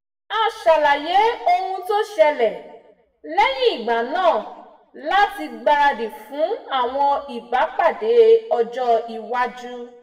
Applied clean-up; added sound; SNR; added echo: none; none; none; reverberation time 0.8 s.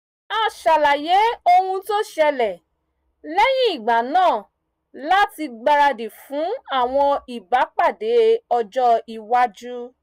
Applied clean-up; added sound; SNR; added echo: none; none; none; none.